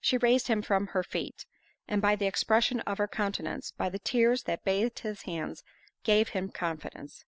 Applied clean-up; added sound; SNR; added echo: none; none; none; none.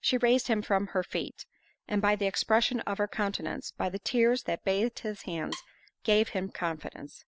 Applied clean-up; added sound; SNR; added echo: none; Wood; 17 dB; none.